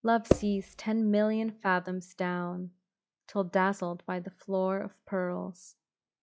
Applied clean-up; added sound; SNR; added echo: classical method log-MMSE.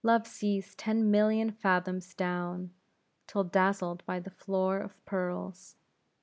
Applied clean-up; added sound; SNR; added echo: none; none; none; none.